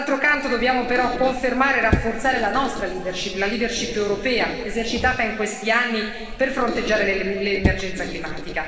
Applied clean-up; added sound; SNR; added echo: none; Squeak; 8 dB; reverberation time 2.3 s.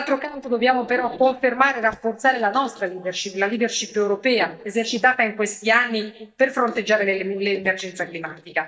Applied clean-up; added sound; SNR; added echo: neural mask model DeepFilterNet 3.